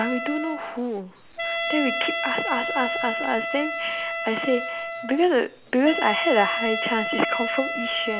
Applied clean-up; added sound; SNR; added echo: none; Wind instrument, woodwind instrument; 3 dB; none.